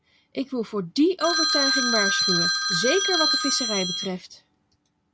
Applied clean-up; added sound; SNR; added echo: none; Telephone; -4 dB; none.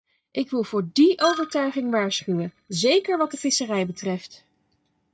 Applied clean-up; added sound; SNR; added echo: neural mask model DeepFilterNet 3.